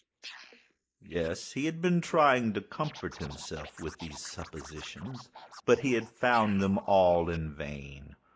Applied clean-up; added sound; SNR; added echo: neural mask model Resemble Enhance denoiser.